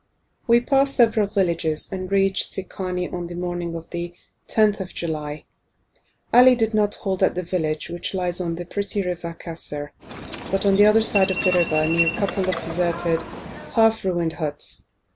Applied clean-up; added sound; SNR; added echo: none; Subway, metro, underground; 6 dB; none.